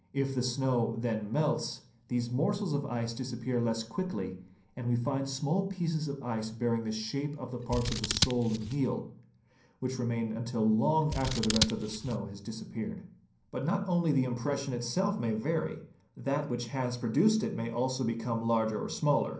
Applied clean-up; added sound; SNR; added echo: none; Scissors; 3 dB; reverberation time 0.6 s.